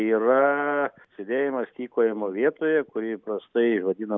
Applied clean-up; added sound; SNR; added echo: none; none; none; none.